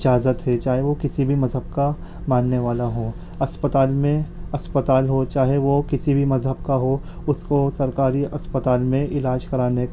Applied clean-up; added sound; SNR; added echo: none; none; none; none.